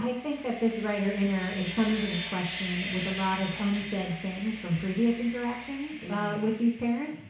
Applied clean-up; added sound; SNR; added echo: none; Sawing; 10 dB; reverberation time 0.6 s.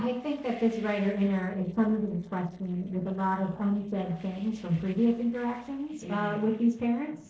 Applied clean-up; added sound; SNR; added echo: neural separator model SepFormer DNS4.